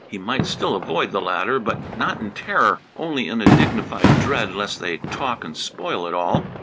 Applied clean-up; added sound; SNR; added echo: none; Fireworks; 0 dB; none.